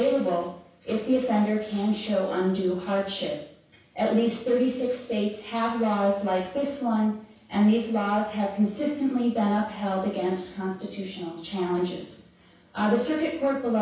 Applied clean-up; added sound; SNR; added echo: none; none; none; reverberation time 0.7 s.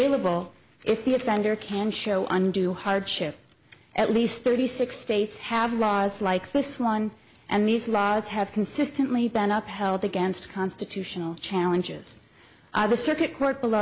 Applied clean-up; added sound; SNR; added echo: none; none; none; none.